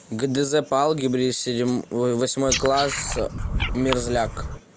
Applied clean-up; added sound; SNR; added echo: none; Frog; 4 dB; none.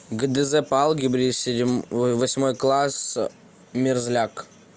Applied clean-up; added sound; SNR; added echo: none; none; none; none.